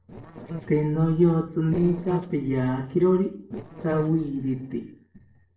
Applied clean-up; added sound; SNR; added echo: neural separator model SepFormer DNS4.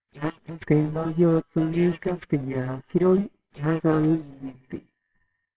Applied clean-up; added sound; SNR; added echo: neural separator model SepFormer WHAMR!.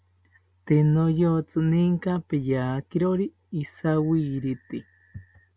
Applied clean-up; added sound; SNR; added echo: none; none; none; none.